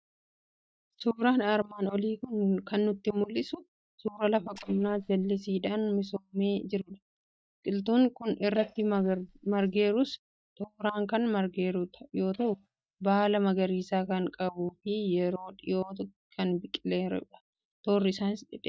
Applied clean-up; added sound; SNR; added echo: neural mask model DeepFilterNet 3.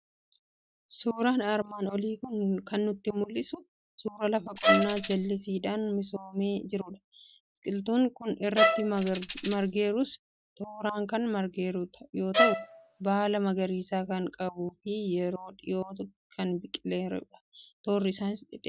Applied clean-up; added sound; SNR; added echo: none; Bowed string instrument + Tambourine; -4 dB; none.